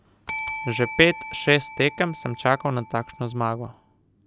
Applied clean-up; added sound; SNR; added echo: none; Bell; 8 dB; none.